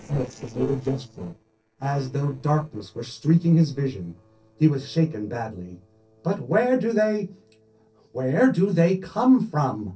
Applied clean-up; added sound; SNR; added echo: neural separator model SepFormer DNS4.